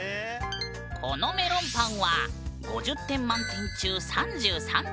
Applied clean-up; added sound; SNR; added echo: none; Wind instrument, woodwind instrument; 18 dB; none.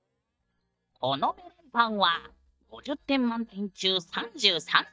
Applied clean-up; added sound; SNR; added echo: neural mask model DeepFilterNet 3.